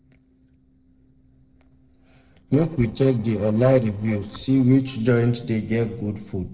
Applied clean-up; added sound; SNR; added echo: neural separator model SepFormer DNS4.